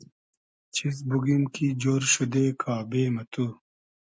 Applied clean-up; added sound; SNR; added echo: none; none; none; none.